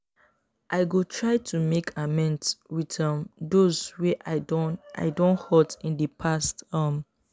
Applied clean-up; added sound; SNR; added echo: none; none; none; none.